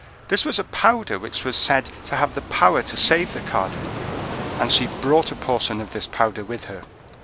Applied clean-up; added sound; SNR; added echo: none; Fixed-wing aircraft, airplane; 12 dB; none.